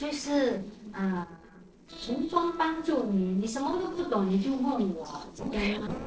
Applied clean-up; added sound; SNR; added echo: neural separator model SepFormer DNS4.